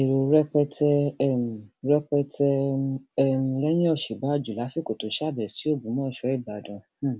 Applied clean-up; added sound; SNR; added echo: none; none; none; none.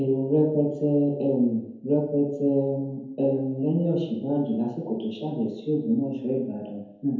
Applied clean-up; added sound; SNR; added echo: none; none; none; reverberation time 0.9 s.